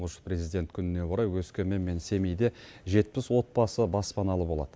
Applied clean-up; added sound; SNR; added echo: none; none; none; none.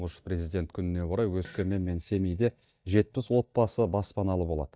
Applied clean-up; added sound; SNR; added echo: neural mask model DeepFilterNet 3.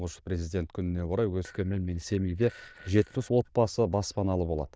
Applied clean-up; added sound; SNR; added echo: neural diffusion model UNIVERSE++.